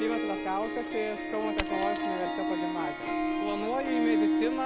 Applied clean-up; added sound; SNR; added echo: none; Harp + Coin (dropping); -4 dB; none.